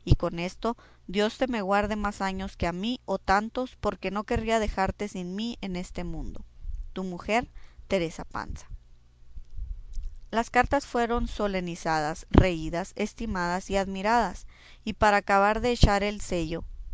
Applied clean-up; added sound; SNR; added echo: none; none; none; none.